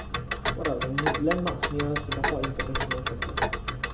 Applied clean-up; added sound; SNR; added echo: none; Tick; -3 dB; none.